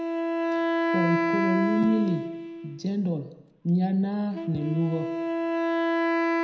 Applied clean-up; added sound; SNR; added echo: none; Wind instrument, woodwind instrument; -1 dB; reverberation time 0.8 s.